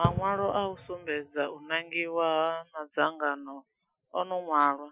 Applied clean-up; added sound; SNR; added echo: classical method Wiener filter.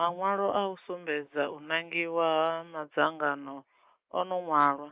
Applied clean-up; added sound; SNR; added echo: neural mask model Resemble Enhance denoiser.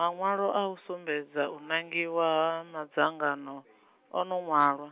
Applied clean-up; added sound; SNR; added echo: none; none; none; none.